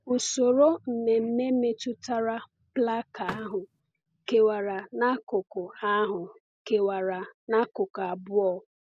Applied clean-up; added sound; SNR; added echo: none; Vehicle; 16 dB; none.